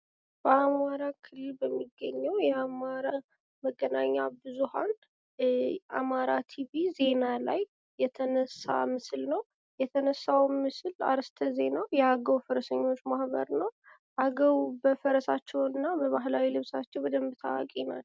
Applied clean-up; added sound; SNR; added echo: none; none; none; none.